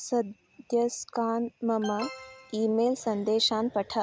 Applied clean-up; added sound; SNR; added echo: none; Alarm; 15 dB; none.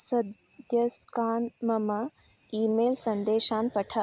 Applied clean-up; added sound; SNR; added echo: none; none; none; none.